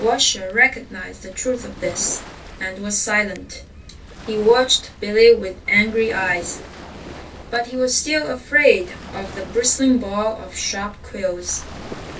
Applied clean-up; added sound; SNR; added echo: none; Waves, surf; 18 dB; reverberation time 0.2 s.